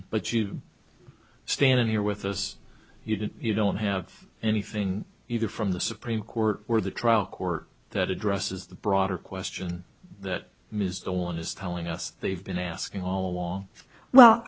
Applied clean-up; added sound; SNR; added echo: none; none; none; none.